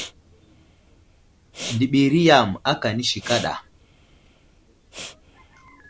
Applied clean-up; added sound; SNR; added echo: none; Respiratory sounds; 16 dB; none.